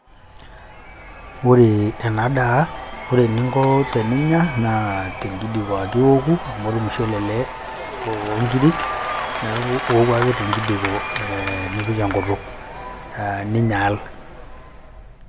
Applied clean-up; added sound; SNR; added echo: none; Applause / Crowd / Cheering; 9 dB; none.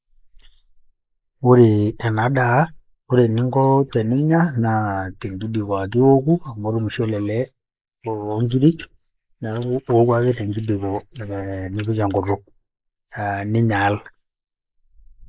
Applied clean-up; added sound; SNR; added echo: neural mask model Resemble Enhance denoiser.